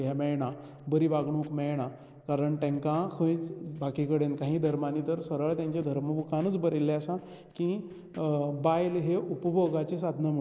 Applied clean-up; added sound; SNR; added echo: neural separator model SepFormer DNS4.